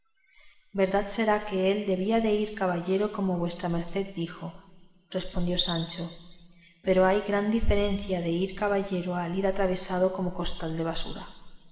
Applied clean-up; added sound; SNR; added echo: none; none; none; reverberation time 1.7 s.